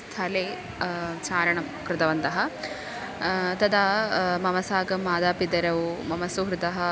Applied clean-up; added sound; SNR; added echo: none; none; none; none.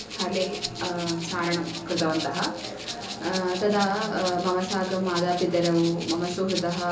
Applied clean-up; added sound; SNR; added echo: none; Rattle (instrument); 10 dB; reverberation time 0.8 s.